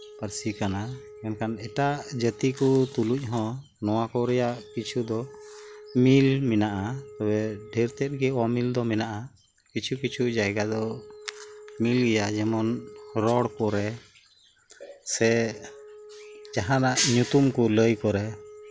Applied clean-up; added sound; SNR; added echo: none; Wind instrument, woodwind instrument; 20 dB; none.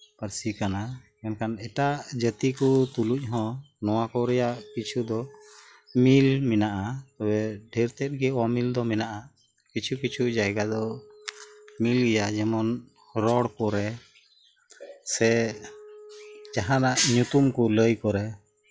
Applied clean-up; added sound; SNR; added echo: classical method log-MMSE.